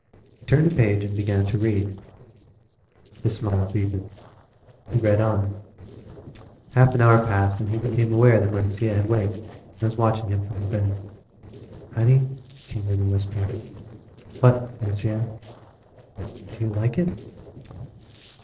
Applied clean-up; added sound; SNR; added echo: neural separator model SepFormer DNS4.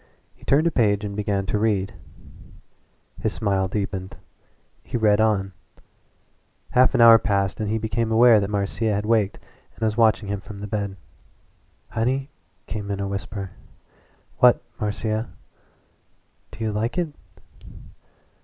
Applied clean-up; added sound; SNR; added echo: none; none; none; none.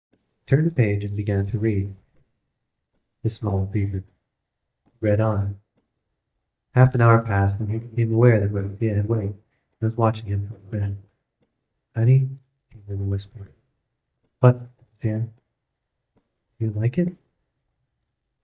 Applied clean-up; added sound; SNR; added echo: neural mask model DeepFilterNet 3.